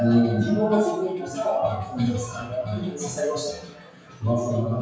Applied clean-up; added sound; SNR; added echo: classical method WPE with log-MMSE.